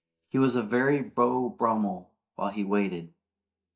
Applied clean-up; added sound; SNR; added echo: neural mask model DeepFilterNet 3.